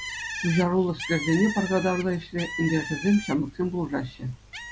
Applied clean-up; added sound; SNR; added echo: none; Bird; 10 dB; none.